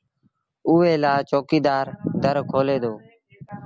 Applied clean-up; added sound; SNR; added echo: none; none; none; none.